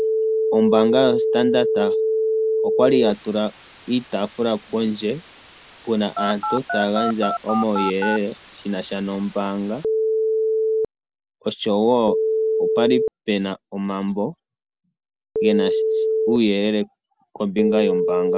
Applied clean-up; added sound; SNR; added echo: none; Telephone; 0 dB; none.